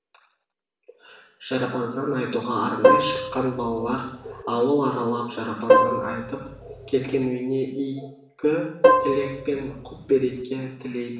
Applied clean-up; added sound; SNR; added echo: none; Plucked string instrument; -4 dB; reverberation time 0.7 s.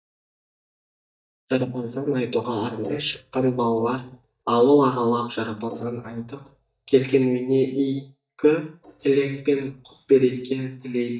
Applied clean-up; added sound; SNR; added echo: neural mask model DeepFilterNet 3.